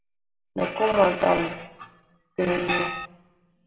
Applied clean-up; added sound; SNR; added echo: none; Gong; 2 dB; reverberation time 0.6 s.